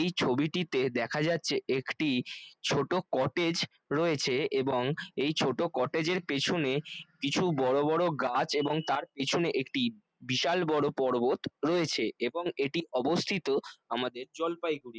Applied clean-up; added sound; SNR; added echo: none; none; none; none.